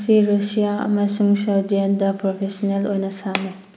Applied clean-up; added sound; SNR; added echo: none; none; none; none.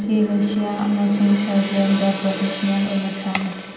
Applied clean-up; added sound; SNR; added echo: none; Gong; 12 dB; reverberation time 2.0 s.